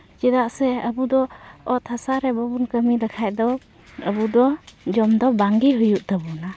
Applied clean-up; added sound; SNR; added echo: none; none; none; none.